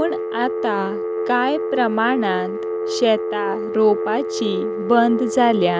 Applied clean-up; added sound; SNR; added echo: none; Telephone; 4 dB; none.